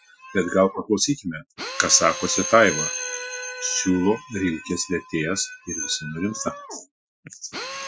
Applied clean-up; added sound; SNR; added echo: classical method Wiener filter.